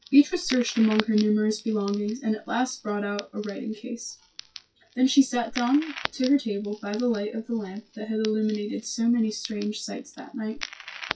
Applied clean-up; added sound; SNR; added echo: classical method WPE with log-MMSE.